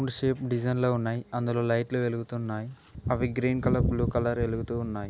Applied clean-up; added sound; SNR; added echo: none; none; none; none.